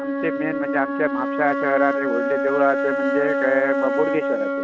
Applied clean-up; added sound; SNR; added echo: neural mask model RNNoise.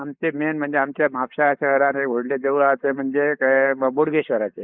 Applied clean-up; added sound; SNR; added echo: neural mask model Resemble Enhance denoiser.